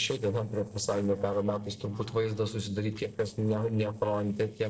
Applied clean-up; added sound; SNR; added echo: neural separator model SepFormer DNS4.